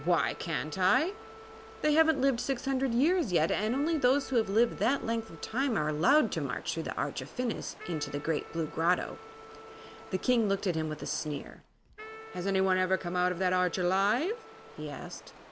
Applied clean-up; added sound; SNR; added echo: none; Wind instrument, woodwind instrument + Stream; 17 dB; none.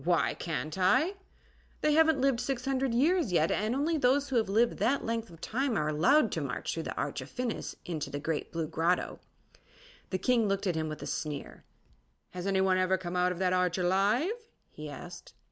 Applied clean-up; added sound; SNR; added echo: none; none; none; none.